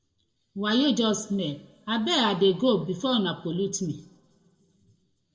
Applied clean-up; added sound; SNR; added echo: none; none; none; reverberation time 0.7 s.